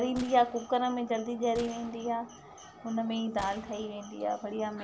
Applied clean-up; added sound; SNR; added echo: none; Gunshot, gunfire; 20 dB; none.